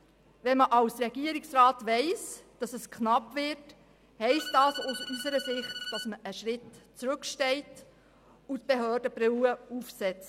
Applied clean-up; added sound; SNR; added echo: none; Bowed string instrument; 10 dB; none.